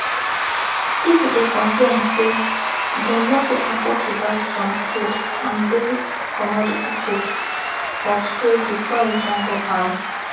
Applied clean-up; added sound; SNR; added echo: none; Applause / Crowd / Cheering; 1 dB; reverberation time 0.7 s.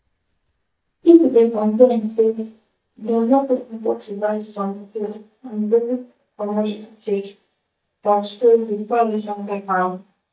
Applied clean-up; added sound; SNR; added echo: neural mask model DeepFilterNet 3.